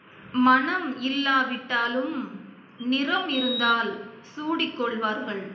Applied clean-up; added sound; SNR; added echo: none; Bird vocalization, bird call, bird song; 7 dB; reverberation time 0.7 s.